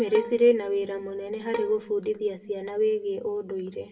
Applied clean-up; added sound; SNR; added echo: none; Bowed string instrument; 13 dB; reverberation time 1.4 s.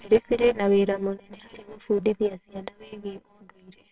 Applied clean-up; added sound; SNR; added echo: neural separator model SepFormer WHAMR!.